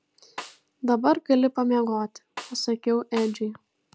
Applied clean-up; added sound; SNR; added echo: none; Snare drum; 17 dB; none.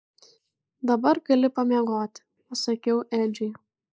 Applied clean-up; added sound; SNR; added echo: neural mask model Resemble Enhance denoiser.